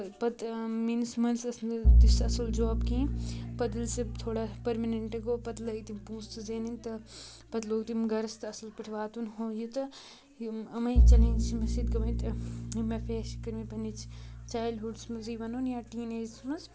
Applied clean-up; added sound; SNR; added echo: none; Bowed string instrument; -4 dB; none.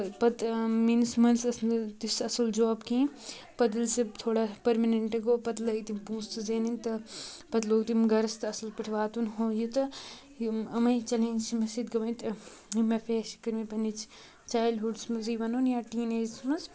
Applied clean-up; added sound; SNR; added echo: none; none; none; none.